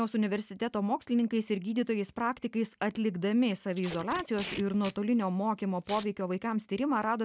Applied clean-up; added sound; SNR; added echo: none; Packing tape, duct tape; 16 dB; none.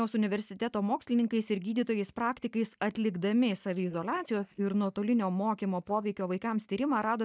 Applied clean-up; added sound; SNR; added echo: neural mask model DeepFilterNet 3.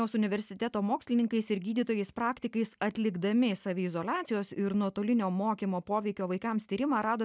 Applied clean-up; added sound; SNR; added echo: none; none; none; none.